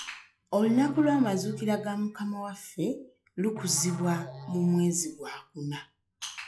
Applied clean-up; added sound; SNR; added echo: classical method log-MMSE.